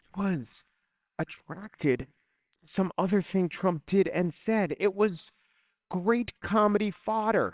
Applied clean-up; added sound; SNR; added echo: neural separator model SepFormer WHAMR!.